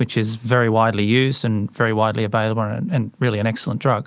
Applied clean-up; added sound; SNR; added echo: none; none; none; none.